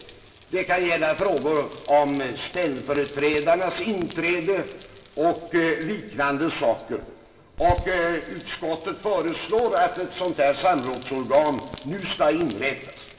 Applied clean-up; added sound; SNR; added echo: none; Rain; 11 dB; reverberation time 0.7 s.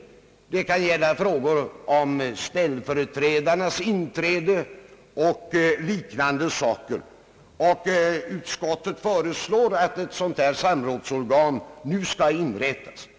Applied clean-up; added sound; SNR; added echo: none; none; none; none.